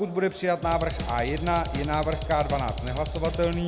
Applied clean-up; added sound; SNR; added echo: none; Drum kit; 5 dB; none.